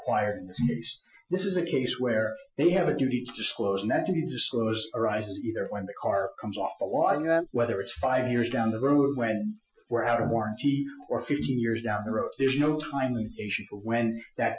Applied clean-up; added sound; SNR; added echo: classical method Wiener filter.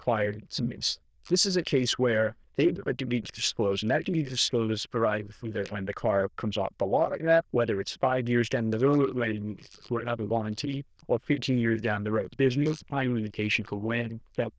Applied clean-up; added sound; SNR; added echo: neural diffusion model UNIVERSE++.